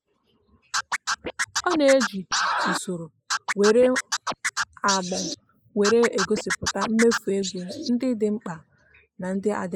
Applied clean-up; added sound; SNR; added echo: neural mask model Resemble Enhance denoiser.